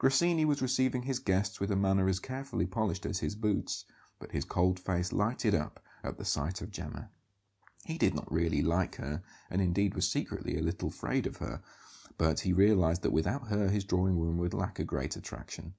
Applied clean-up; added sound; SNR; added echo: none; none; none; none.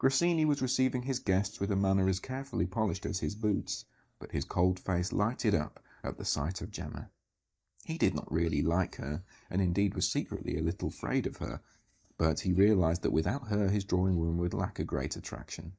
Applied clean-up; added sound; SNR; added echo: neural mask model DeepFilterNet 3.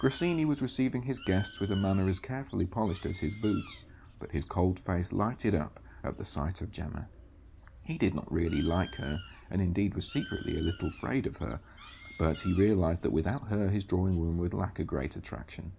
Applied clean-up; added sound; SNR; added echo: none; Bird; 18 dB; none.